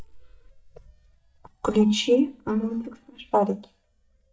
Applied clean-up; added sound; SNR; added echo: neural mask model DeepFilterNet 3.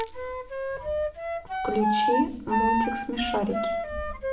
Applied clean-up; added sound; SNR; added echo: none; Wind instrument, woodwind instrument; -2 dB; reverberation time 0.7 s.